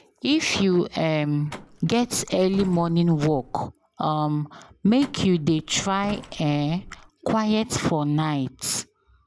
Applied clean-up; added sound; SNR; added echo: none; Truck; 19 dB; none.